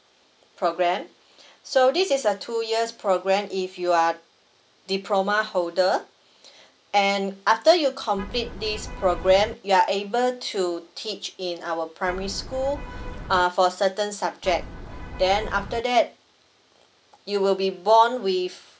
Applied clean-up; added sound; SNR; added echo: none; Vehicle horn, car horn, honking; 11 dB; none.